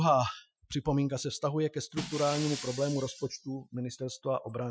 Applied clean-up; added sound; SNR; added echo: classical method Wiener filter.